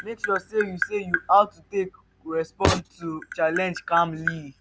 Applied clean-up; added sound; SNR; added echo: none; Tap; 9 dB; none.